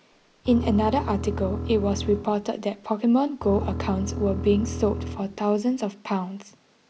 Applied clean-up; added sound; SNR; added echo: none; Bowed string instrument; 7 dB; none.